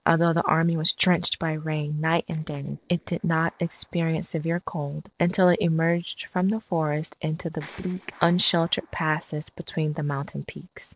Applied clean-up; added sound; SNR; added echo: neural separator model SepFormer DNS4.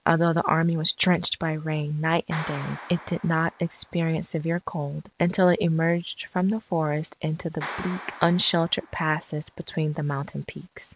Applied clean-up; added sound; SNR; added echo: none; Clapping; 18 dB; none.